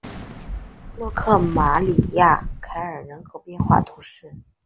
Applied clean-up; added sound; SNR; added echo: none; Fireworks; 10 dB; none.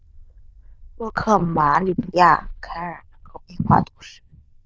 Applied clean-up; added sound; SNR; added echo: neural diffusion model UNIVERSE++.